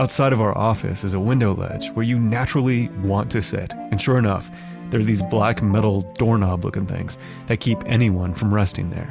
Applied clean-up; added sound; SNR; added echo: none; none; none; none.